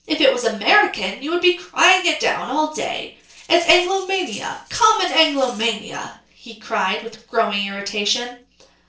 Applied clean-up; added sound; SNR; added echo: neural separator model SepFormer DNS4.